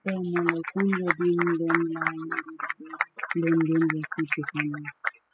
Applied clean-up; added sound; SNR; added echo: classical method spectral subtraction.